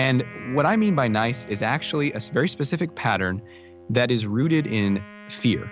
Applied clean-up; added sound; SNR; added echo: none; Bowed string instrument + Wind instrument, woodwind instrument; 19 dB; none.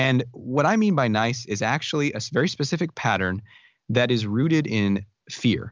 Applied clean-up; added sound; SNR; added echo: none; none; none; none.